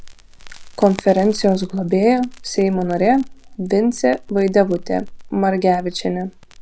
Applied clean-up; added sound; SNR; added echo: none; Crackle; 17 dB; none.